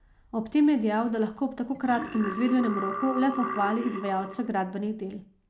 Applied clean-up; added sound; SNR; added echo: none; Burping, eructation; 8 dB; none.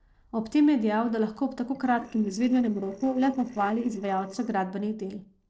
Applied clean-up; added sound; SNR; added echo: neural separator model SepFormer DNS4.